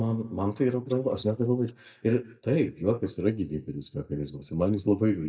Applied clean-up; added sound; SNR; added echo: neural mask model DeepFilterNet 3.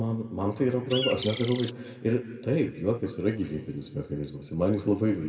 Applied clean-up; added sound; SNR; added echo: none; Bird; 2 dB; reverberation time 1.4 s.